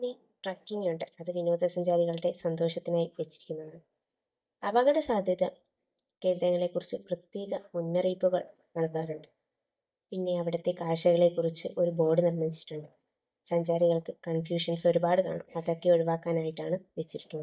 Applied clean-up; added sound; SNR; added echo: neural mask model DeepFilterNet 3.